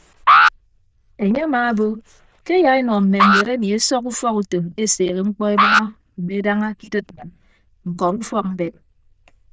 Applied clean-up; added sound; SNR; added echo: neural diffusion model UNIVERSE++.